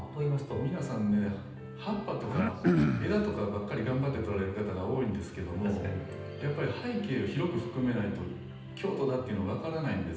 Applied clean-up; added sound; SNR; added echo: none; Cough; -2 dB; reverberation time 0.9 s.